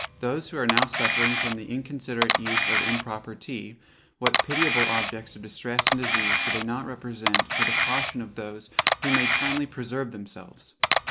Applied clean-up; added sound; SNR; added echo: none; Camera; -4 dB; none.